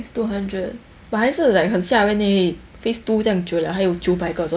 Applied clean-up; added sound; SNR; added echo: none; none; none; none.